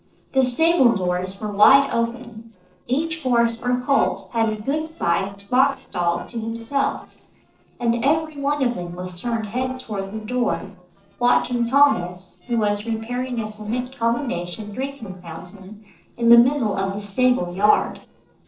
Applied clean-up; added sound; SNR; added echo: neural separator model SepFormer DNS4.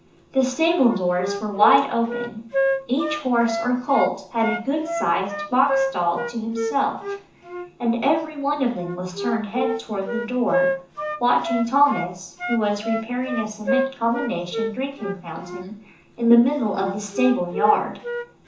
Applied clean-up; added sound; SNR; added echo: none; Wind instrument, woodwind instrument; 6 dB; reverberation time 0.6 s.